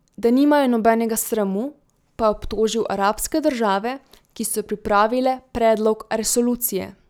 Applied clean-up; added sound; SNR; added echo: none; none; none; none.